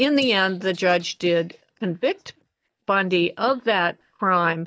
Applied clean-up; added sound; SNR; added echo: neural mask model DeepFilterNet 3.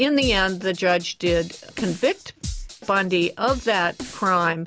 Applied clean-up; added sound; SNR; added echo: none; Drum kit; 13 dB; none.